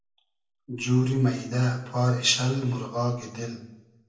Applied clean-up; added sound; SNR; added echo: none; none; none; reverberation time 0.7 s.